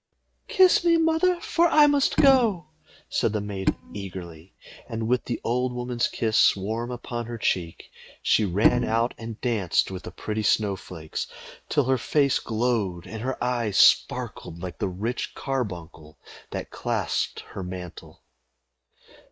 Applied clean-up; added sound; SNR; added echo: neural mask model RNNoise.